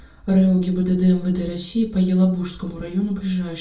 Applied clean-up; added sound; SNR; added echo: none; none; none; reverberation time 0.4 s.